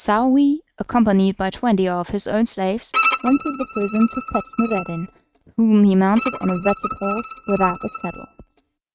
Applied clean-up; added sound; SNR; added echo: neural mask model RNNoise.